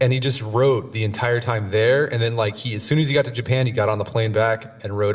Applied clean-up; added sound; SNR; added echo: none; none; none; reverberation time 1.7 s.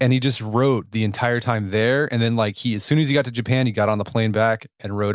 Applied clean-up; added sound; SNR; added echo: none; none; none; none.